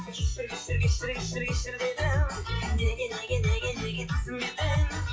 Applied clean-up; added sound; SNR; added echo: classical method WPE with log-MMSE.